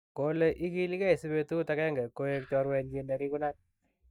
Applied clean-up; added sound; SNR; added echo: neural mask model DeepFilterNet 3.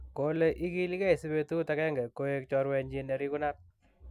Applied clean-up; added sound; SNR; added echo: none; none; none; none.